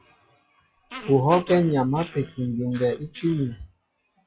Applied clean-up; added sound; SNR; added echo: classical method log-MMSE.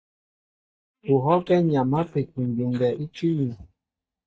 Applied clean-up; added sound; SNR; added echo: neural mask model DeepFilterNet 3.